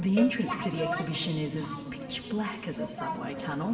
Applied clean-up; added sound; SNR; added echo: none; Cowbell; 11 dB; reverberation time 1.7 s.